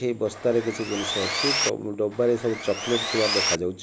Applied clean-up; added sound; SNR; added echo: none; Sawing; 2 dB; none.